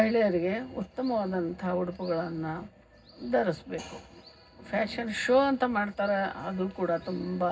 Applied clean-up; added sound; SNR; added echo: none; none; none; reverberation time 0.4 s.